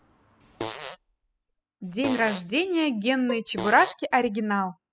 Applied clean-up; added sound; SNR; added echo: classical method spectral subtraction.